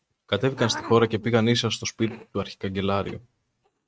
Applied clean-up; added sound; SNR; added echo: neural mask model RNNoise.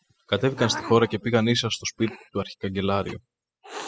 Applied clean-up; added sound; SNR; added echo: classical method spectral subtraction.